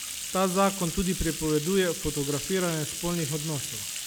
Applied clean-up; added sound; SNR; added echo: none; Bathtub (filling or washing); 7 dB; none.